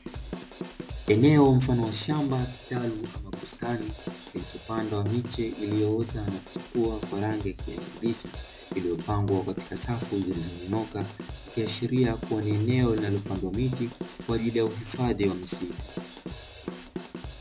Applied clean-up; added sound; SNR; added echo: none; Drum / Drum kit; 10 dB; none.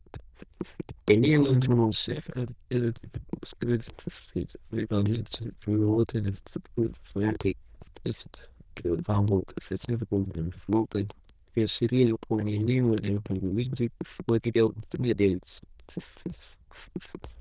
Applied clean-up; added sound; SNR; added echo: neural diffusion model UNIVERSE++.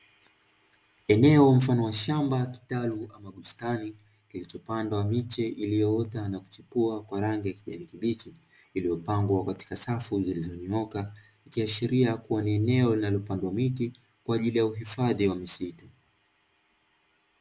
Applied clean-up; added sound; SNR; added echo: none; none; none; none.